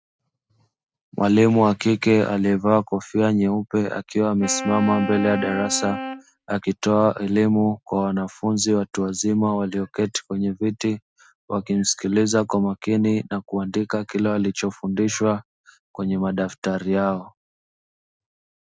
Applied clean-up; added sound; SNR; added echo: neural mask model RNNoise.